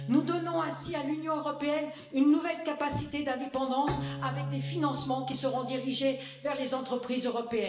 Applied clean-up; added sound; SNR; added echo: none; Bowed string instrument; 11 dB; reverberation time 0.8 s.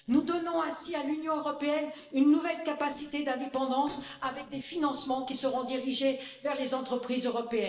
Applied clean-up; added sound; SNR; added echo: neural separator model SepFormer DNS4.